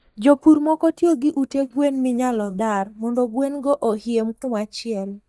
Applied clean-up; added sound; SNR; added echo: neural mask model DeepFilterNet 3.